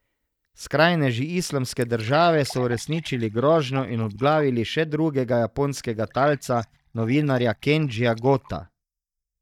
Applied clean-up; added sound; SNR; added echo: neural mask model DeepFilterNet 3.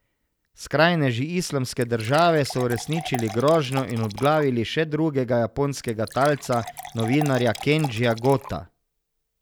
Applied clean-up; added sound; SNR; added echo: none; Fill (with liquid) / Water; 14 dB; none.